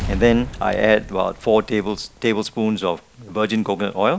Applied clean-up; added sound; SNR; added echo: none; Explosion; 13 dB; none.